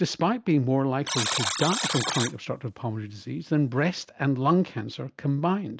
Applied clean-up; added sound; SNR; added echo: none; Alarm; 5 dB; none.